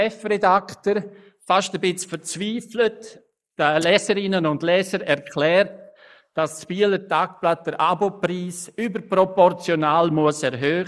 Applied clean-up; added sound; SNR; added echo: neural mask model Resemble Enhance denoiser.